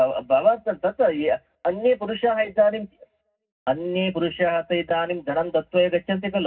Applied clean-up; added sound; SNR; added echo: none; none; none; reverberation time 0.4 s.